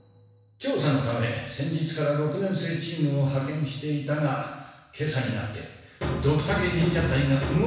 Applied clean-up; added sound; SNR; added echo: none; none; none; reverberation time 1.1 s.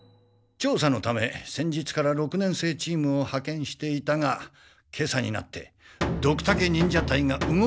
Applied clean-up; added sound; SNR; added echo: none; none; none; none.